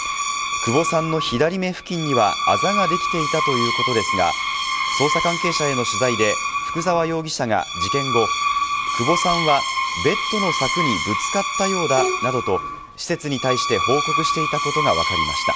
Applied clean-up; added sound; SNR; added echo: none; Screech + Bowed string instrument; 0 dB; none.